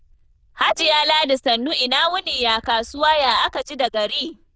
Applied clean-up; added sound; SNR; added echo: neural diffusion model UNIVERSE++.